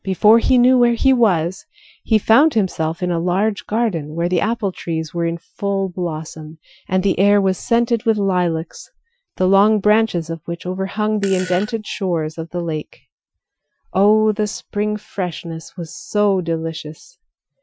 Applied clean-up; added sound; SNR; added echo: classical method Wiener filter.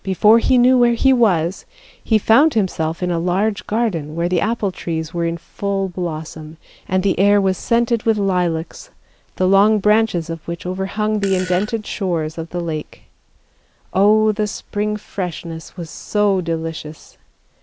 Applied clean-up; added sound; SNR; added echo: none; Fart; 14 dB; none.